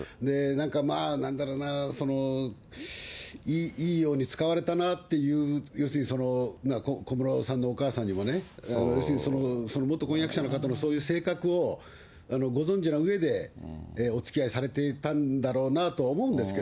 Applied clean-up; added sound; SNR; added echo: none; none; none; none.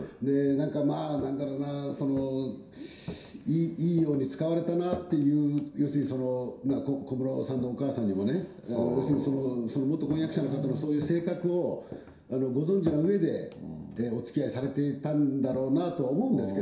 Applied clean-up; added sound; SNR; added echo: none; Walk, footsteps; 19 dB; reverberation time 0.7 s.